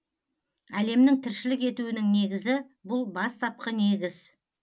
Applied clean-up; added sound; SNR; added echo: none; none; none; none.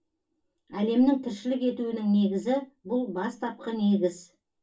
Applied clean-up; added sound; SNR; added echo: none; none; none; reverberation time 0.2 s.